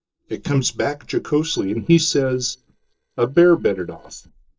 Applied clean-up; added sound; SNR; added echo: neural separator model SepFormer DNS4.